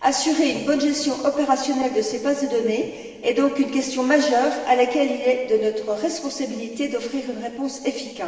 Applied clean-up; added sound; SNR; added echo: none; none; none; reverberation time 2.4 s.